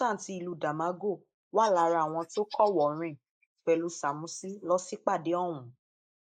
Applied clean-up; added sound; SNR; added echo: neural mask model Resemble Enhance denoiser.